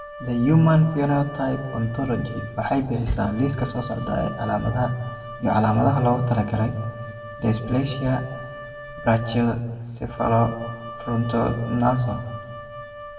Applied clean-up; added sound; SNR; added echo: none; Wind instrument, woodwind instrument; 15 dB; reverberation time 1.1 s.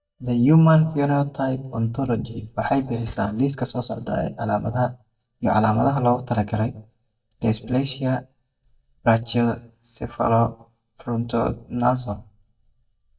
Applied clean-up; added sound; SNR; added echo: neural mask model DeepFilterNet 3.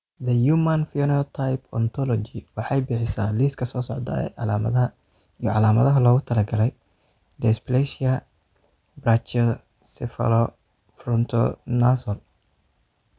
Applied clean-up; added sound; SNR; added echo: none; none; none; none.